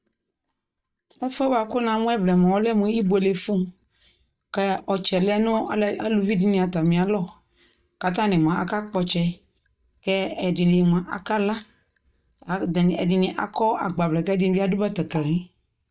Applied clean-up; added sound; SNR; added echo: neural mask model DeepFilterNet 3.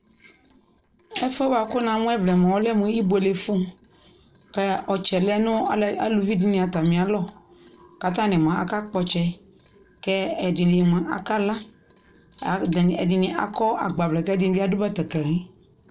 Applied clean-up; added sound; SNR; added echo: neural separator model SepFormer DNS4.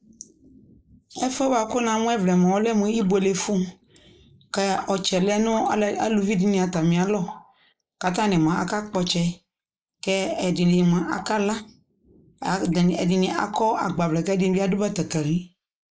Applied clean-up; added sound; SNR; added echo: neural mask model Resemble Enhance denoiser.